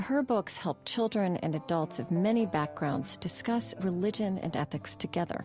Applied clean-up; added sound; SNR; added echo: none; none; none; none.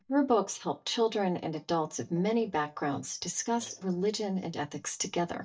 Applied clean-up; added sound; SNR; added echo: neural mask model DeepFilterNet 3.